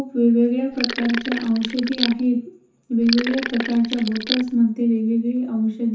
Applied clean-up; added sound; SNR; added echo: none; Sink (filling or washing); 8 dB; reverberation time 0.9 s.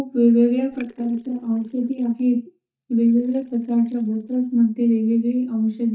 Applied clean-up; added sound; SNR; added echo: neural mask model DeepFilterNet 3.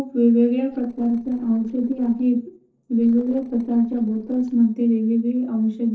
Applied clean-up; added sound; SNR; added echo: neural separator model SepFormer DNS4.